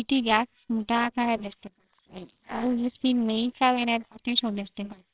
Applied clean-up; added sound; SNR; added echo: neural separator model SepFormer WHAMR!.